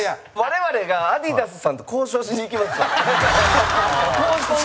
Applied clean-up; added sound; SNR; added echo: none; none; none; none.